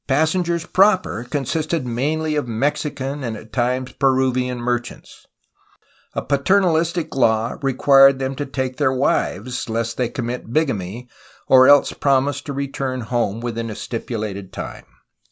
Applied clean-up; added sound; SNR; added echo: none; none; none; none.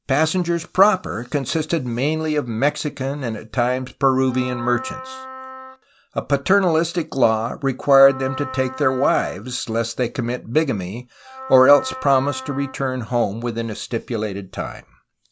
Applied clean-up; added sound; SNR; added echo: none; Wind instrument, woodwind instrument; 13 dB; none.